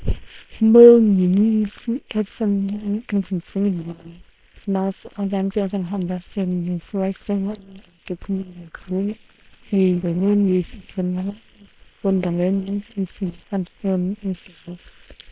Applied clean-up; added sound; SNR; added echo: neural separator model SepFormer WHAM!.